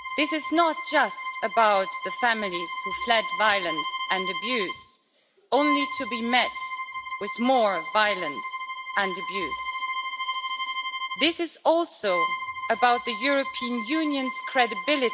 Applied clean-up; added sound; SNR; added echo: none; Bowed string instrument; 6 dB; none.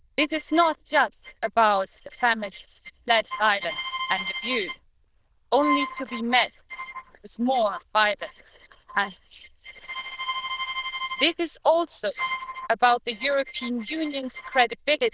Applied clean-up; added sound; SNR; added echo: neural diffusion model UNIVERSE++.